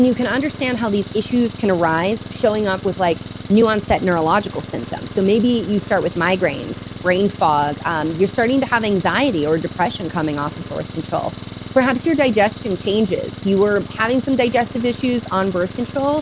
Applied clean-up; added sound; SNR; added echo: none; Engine; 13 dB; none.